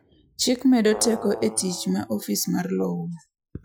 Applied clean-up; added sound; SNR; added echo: classical method Wiener filter.